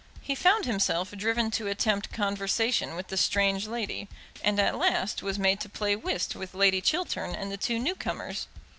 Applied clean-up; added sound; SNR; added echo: none; Drum kit; 18 dB; none.